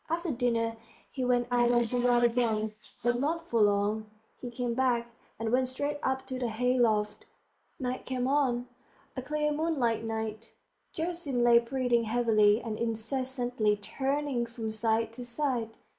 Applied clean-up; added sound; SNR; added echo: neural mask model Resemble Enhance denoiser.